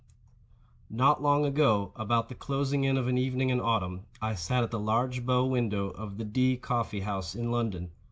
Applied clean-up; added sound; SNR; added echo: none; none; none; none.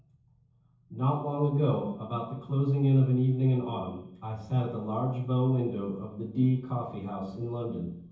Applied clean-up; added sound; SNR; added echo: none; none; none; reverberation time 0.7 s.